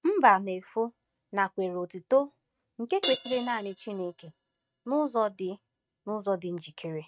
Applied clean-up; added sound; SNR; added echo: neural mask model RNNoise.